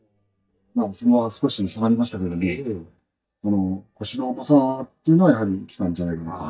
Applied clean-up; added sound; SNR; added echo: neural mask model DeepFilterNet 3.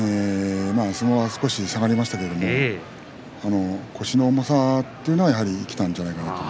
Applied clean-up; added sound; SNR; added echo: none; none; none; none.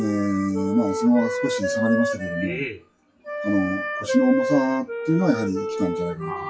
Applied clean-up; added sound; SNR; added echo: classical method WPE with log-MMSE.